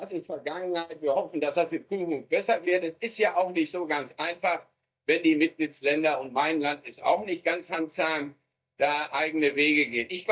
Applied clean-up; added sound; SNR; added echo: neural mask model DeepFilterNet 3.